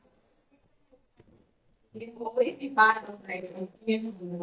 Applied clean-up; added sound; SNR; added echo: neural mask model DeepFilterNet 3.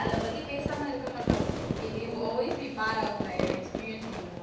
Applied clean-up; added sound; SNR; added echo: none; Fireworks; -1 dB; reverberation time 0.9 s.